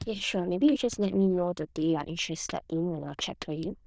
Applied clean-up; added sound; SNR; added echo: neural diffusion model UNIVERSE++.